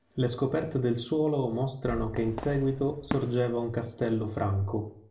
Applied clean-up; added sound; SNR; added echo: none; Fireworks; 12 dB; reverberation time 0.4 s.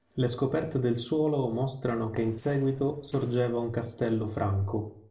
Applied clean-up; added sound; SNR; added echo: neural separator model SepFormer DNS4.